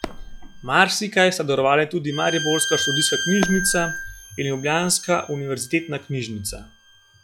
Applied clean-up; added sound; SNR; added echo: classical method log-MMSE.